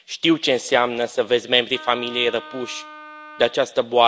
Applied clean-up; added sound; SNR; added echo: none; Wind instrument, woodwind instrument; 19 dB; none.